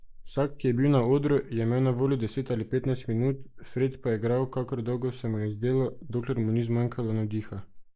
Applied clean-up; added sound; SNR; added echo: neural mask model Resemble Enhance denoiser.